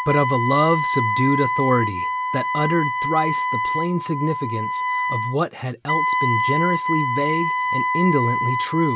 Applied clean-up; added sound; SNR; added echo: none; Wind instrument, woodwind instrument; 0 dB; none.